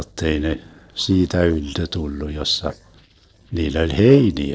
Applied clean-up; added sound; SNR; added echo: neural separator model SepFormer DNS4.